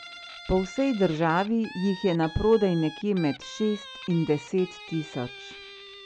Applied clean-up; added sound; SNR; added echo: none; Guitar; 16 dB; none.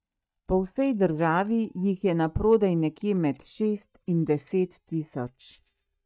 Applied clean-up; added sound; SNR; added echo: neural mask model DeepFilterNet 3.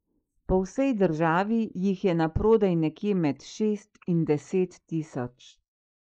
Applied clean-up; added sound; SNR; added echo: neural mask model Resemble Enhance denoiser.